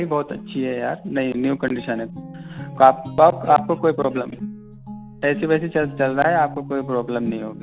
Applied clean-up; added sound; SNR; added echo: none; Guitar; 14 dB; none.